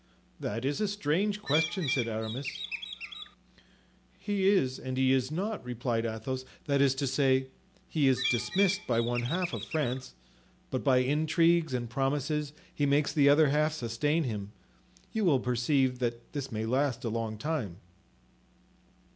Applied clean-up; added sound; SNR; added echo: none; Bird; 7 dB; none.